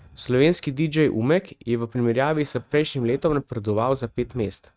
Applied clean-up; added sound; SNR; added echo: neural mask model RNNoise.